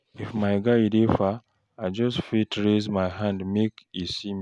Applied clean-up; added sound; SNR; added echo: none; none; none; none.